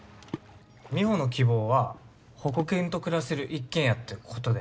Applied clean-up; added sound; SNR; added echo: none; Water / Splash, splatter; 18 dB; none.